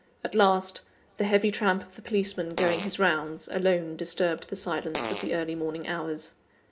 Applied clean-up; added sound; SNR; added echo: none; Fart; 7 dB; reverberation time 0.3 s.